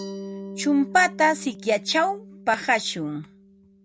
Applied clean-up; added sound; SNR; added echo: none; Glass + Bass guitar; 15 dB; none.